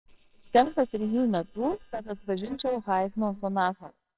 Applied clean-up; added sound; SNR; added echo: neural separator model SepFormer WHAMR!.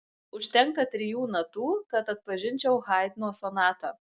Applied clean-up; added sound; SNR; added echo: none; none; none; none.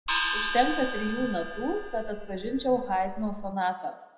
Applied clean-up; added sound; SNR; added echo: none; Gong; 4 dB; reverberation time 0.7 s.